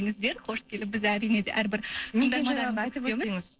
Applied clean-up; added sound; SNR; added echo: neural separator model SepFormer DNS4.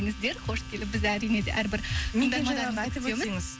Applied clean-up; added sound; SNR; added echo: none; Domestic sounds, home sounds; 17 dB; none.